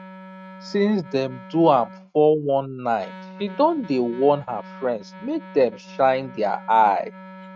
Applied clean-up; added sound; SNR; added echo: neural mask model RNNoise.